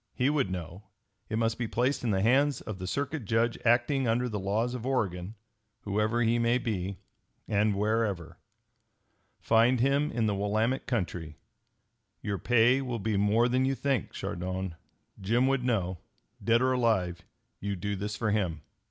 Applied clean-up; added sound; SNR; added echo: none; none; none; none.